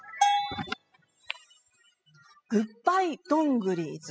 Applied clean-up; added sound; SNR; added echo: classical method spectral subtraction.